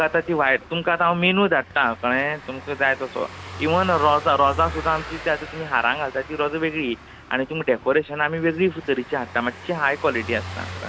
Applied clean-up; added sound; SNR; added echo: none; Car passing by / Engine; 15 dB; none.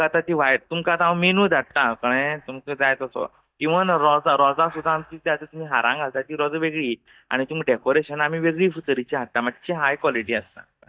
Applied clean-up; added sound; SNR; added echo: neural mask model DeepFilterNet 3.